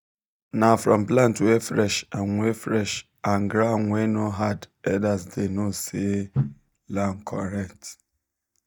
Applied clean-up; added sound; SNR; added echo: neural mask model DeepFilterNet 3.